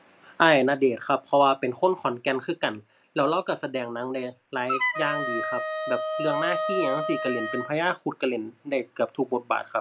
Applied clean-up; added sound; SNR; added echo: none; Wind instrument, woodwind instrument; 3 dB; none.